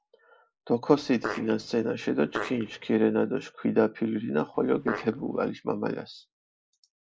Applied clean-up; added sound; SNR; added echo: neural mask model Resemble Enhance denoiser.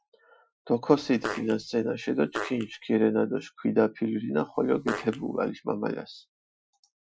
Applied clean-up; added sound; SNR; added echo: classical method Wiener filter.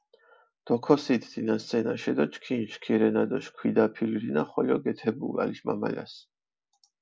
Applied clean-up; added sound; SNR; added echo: none; none; none; none.